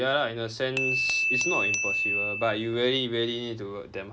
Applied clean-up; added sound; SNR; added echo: none; Glass / Bell; 1 dB; none.